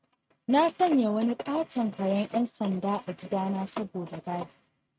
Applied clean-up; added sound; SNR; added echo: neural mask model RNNoise.